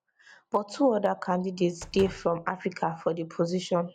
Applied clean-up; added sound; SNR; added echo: none; Slam; 18 dB; none.